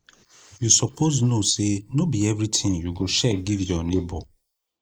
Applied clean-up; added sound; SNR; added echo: neural mask model Resemble Enhance denoiser.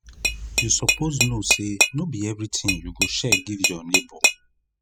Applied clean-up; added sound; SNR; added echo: classical method spectral subtraction.